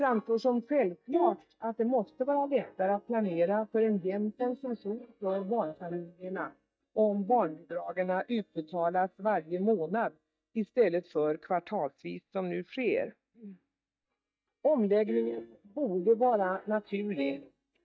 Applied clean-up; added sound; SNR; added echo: neural mask model DeepFilterNet 3.